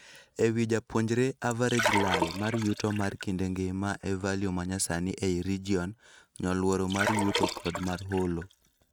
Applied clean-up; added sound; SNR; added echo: neural mask model RNNoise.